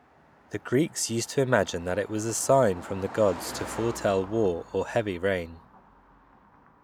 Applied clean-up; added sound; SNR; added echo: none; Car passing by; 17 dB; none.